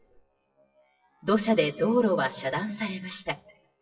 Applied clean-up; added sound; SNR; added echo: classical method WPE with log-MMSE.